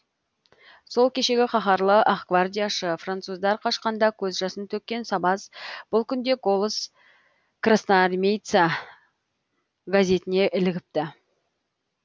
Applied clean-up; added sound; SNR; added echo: none; none; none; none.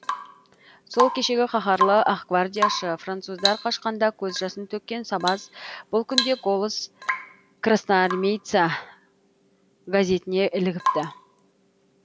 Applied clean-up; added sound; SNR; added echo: none; Drip / Water tap, faucet / Rain; 7 dB; none.